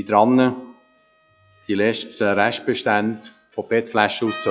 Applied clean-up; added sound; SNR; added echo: classical method log-MMSE.